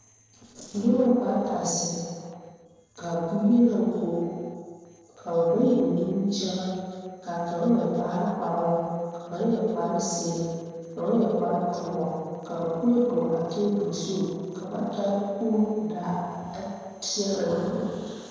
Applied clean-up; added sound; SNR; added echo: neural separator model SepFormer DNS4.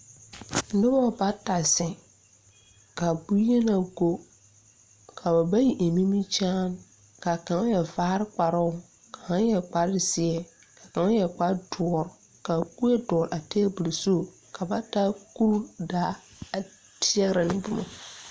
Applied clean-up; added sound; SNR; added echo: none; none; none; none.